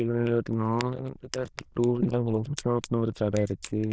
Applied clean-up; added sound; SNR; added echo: neural diffusion model UNIVERSE++.